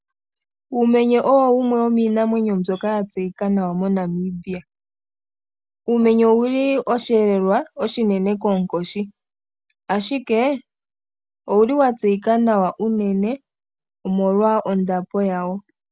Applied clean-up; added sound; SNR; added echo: none; none; none; none.